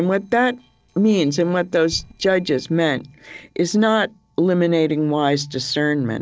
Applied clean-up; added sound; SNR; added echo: neural separator model SepFormer DNS4.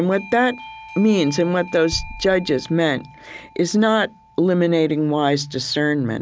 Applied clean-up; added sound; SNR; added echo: none; Bass drum + Doorbell; 19 dB; none.